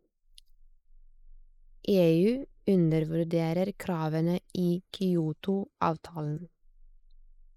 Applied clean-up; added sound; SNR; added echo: neural mask model Resemble Enhance denoiser.